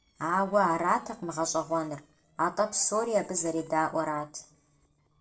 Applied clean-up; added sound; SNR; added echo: neural separator model SepFormer DNS4.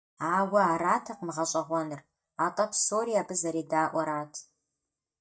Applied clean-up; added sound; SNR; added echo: neural mask model DeepFilterNet 3.